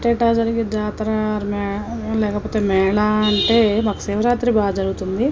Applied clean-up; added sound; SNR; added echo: none; none; none; none.